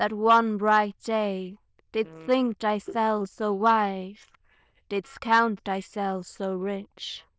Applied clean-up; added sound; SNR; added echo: neural diffusion model UNIVERSE++.